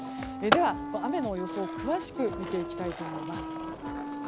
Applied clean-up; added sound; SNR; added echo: none; Wind instrument, woodwind instrument + Skateboard; 1 dB; none.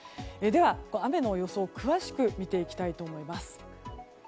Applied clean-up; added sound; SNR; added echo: none; none; none; none.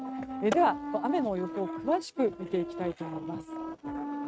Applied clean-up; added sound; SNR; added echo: neural mask model RNNoise.